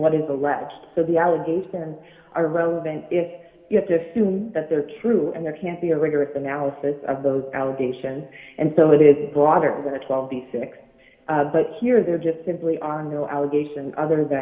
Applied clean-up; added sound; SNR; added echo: none; none; none; reverberation time 2.8 s.